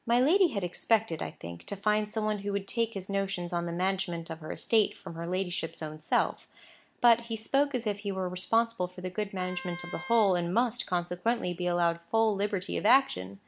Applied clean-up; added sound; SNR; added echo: none; Wind instrument, woodwind instrument; 16 dB; none.